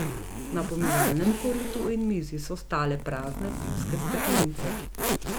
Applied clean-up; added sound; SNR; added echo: none; Zipper (clothing); -1 dB; none.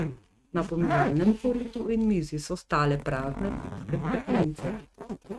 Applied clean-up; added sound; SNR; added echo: neural mask model RNNoise.